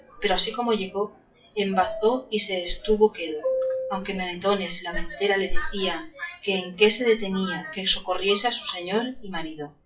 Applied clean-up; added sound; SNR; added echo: classical method WPE with log-MMSE.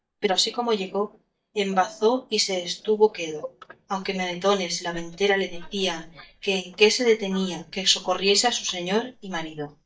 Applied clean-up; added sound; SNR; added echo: neural mask model DeepFilterNet 3.